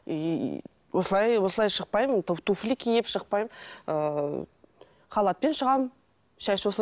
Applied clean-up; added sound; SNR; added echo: none; none; none; none.